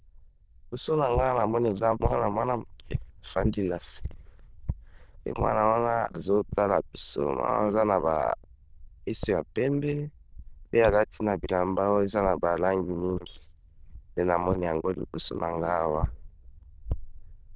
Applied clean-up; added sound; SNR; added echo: neural diffusion model UNIVERSE++.